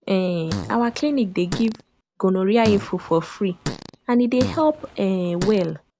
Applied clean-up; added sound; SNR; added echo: none; Fart; 11 dB; none.